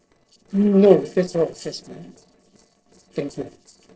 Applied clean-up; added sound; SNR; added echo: neural separator model SepFormer DNS4.